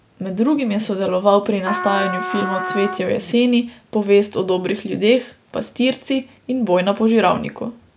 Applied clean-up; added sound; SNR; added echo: none; Trumpet; 7 dB; none.